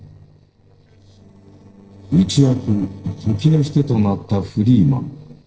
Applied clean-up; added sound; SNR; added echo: neural separator model SepFormer DNS4.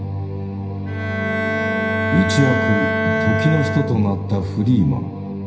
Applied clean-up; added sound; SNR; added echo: none; Bowed string instrument; 3 dB; reverberation time 0.9 s.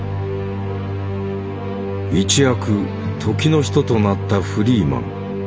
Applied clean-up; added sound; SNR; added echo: none; none; none; none.